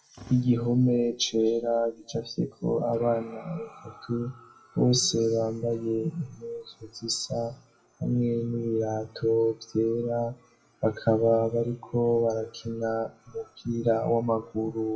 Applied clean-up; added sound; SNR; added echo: classical method WPE with log-MMSE.